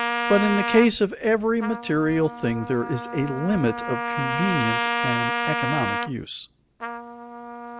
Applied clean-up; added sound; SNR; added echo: none; Trumpet; 4 dB; none.